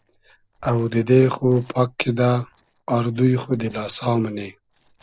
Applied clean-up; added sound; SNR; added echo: neural separator model SepFormer DNS4.